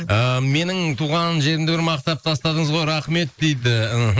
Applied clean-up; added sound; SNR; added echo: neural mask model Resemble Enhance denoiser.